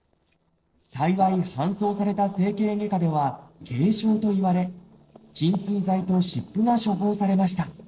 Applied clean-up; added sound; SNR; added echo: neural separator model SepFormer DNS4.